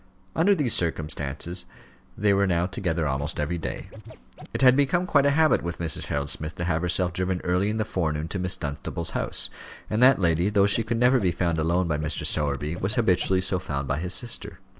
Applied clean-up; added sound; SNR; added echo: none; Scratching (performance technique); 17 dB; none.